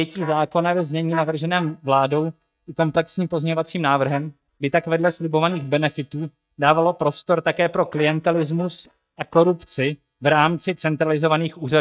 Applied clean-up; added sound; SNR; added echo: neural mask model DeepFilterNet 3.